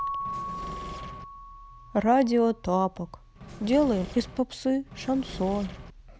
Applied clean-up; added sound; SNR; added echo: none; Engine / Mechanisms + Keyboard (musical) / Bell; 11 dB; none.